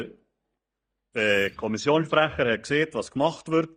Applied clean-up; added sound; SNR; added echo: neural mask model DeepFilterNet 3.